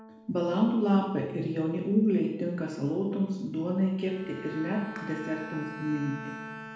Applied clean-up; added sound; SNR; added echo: none; Bowed string instrument; 16 dB; reverberation time 1.0 s.